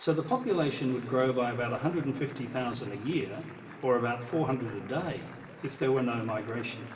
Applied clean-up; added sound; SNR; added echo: none; Applause; 20 dB; reverberation time 2.8 s.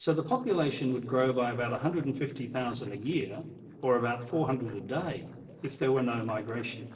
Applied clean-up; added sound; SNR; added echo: neural separator model SepFormer DNS4.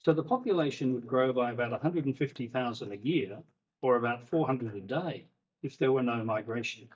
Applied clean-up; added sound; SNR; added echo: neural mask model DeepFilterNet 3.